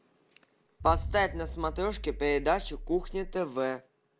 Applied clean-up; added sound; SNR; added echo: none; Explosion; 7 dB; none.